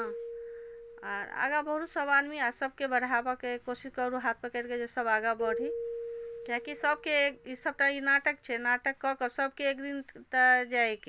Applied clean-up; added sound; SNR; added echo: none; Keyboard (musical); 13 dB; none.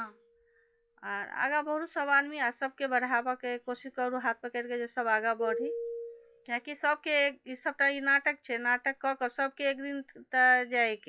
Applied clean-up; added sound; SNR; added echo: classical method log-MMSE.